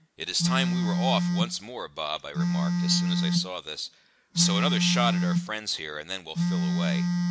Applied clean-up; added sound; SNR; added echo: none; Telephone; -4 dB; none.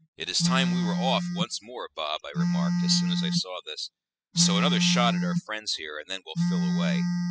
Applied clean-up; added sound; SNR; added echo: classical method spectral subtraction.